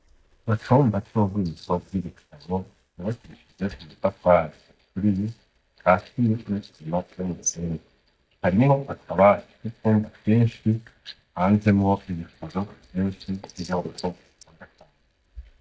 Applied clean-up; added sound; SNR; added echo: neural mask model DeepFilterNet 3.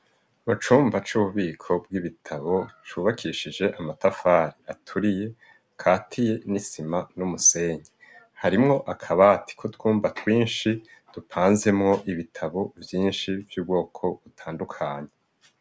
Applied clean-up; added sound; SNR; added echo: none; none; none; none.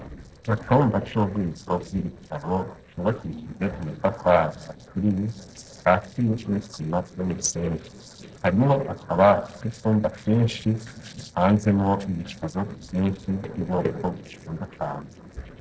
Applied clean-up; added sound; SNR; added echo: neural separator model SepFormer DNS4.